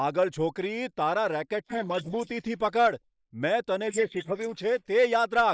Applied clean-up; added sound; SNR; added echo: neural mask model Resemble Enhance denoiser.